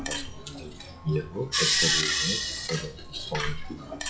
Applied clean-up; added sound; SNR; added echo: classical method log-MMSE.